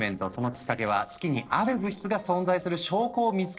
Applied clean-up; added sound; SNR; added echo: neural separator model SepFormer DNS4.